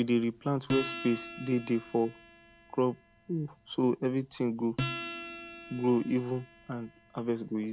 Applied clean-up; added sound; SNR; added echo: none; Acoustic guitar; 11 dB; none.